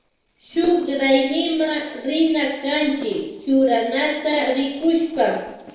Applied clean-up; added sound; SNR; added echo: neural separator model SepFormer DNS4.